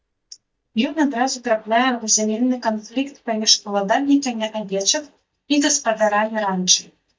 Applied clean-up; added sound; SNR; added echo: neural mask model DeepFilterNet 3.